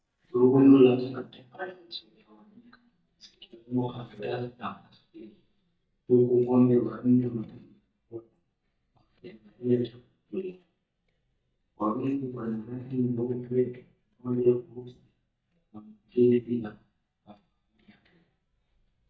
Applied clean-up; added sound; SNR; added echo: neural mask model DeepFilterNet 3.